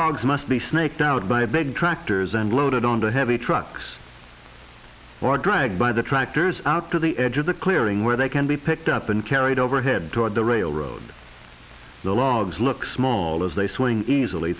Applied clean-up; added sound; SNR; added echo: none; none; none; none.